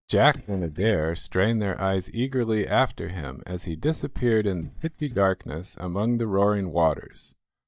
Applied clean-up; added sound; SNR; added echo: neural mask model DeepFilterNet 3.